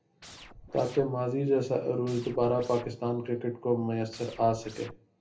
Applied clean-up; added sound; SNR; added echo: none; Scratching (performance technique); 19 dB; reverberation time 0.3 s.